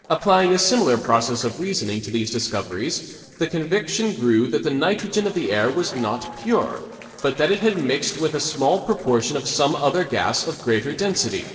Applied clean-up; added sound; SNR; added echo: neural separator model SepFormer DNS4.